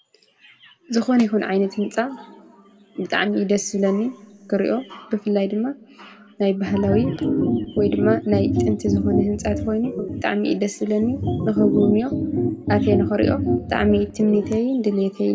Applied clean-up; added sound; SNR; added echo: none; Organ; 1 dB; reverberation time 1.5 s.